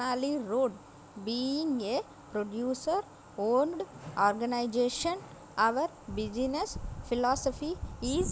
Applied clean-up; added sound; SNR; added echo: none; none; none; none.